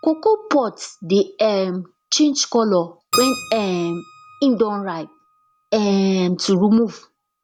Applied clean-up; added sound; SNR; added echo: none; Keyboard (musical); 14 dB; none.